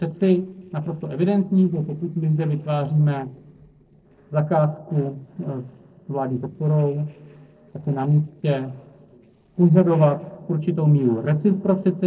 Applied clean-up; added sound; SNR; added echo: neural separator model SepFormer DNS4.